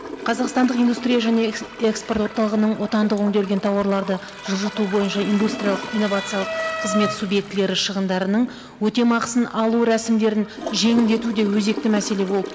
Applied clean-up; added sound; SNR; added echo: none; Motor vehicle (road) / Siren + Toilet flush / Gurgling; 11 dB; none.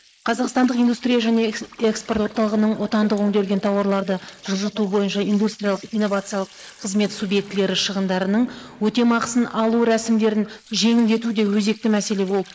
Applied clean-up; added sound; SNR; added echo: neural mask model Resemble Enhance denoiser.